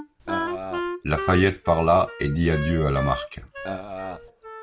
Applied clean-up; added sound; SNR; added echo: none; Wind instrument, woodwind instrument + Burping, eructation; 8 dB; none.